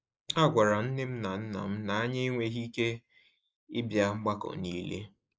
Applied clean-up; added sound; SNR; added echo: neural mask model Resemble Enhance denoiser.